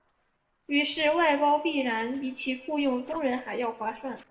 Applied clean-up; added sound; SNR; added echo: neural separator model SepFormer DNS4.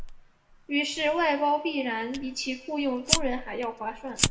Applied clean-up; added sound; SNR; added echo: none; Fire; 4 dB; reverberation time 0.9 s.